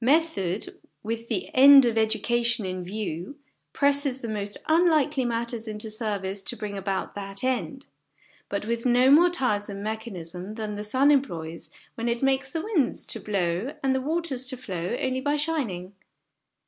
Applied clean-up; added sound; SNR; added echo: none; none; none; none.